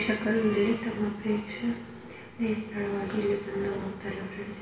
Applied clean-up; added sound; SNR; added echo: none; none; none; reverberation time 0.8 s.